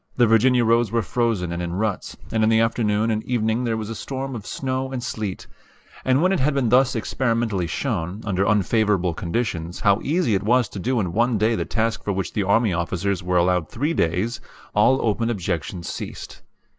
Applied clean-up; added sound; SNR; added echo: none; none; none; none.